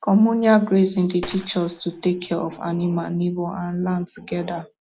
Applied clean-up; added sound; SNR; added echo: none; Gunshot, gunfire; 20 dB; none.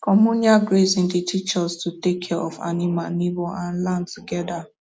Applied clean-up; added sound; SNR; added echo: none; none; none; none.